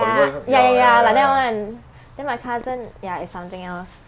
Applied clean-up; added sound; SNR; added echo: none; none; none; none.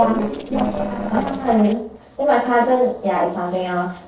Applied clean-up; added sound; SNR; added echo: neural separator model SepFormer DNS4.